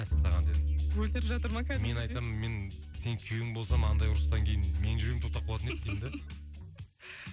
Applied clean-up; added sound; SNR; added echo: none; Bowed string instrument; -5 dB; none.